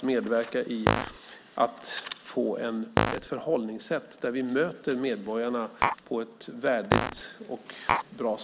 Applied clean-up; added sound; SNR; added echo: none; Fart + Tap; -4 dB; none.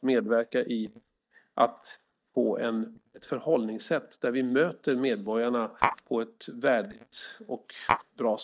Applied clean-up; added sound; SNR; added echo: neural mask model DeepFilterNet 3.